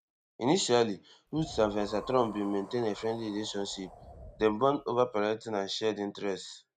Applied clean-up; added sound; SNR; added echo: none; Wind; 18 dB; none.